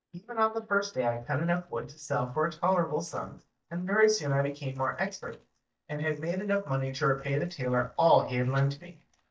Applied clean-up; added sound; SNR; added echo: neural mask model DeepFilterNet 3.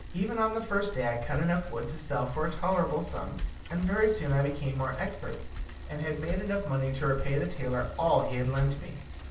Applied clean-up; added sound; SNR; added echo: none; Bicycle; 10 dB; reverberation time 0.4 s.